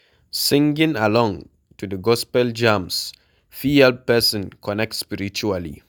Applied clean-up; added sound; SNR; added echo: none; none; none; none.